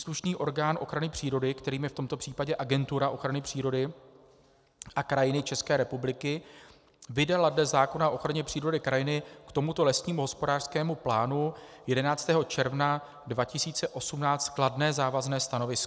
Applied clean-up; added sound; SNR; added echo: none; none; none; none.